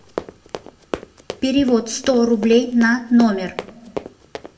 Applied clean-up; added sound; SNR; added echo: none; Run; 14 dB; reverberation time 1.0 s.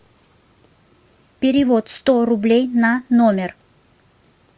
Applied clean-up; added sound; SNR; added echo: none; none; none; none.